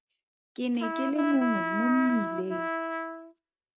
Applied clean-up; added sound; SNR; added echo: neural mask model RNNoise.